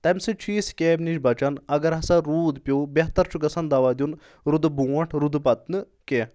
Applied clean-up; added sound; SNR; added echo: none; none; none; none.